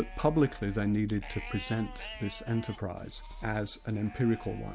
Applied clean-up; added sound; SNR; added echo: none; Livestock, farm animals, working animals; 16 dB; none.